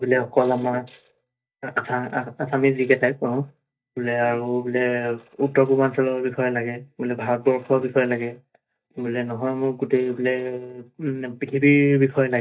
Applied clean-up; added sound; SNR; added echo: neural mask model DeepFilterNet 3.